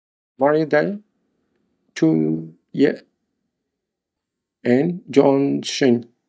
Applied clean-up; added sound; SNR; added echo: neural mask model DeepFilterNet 3.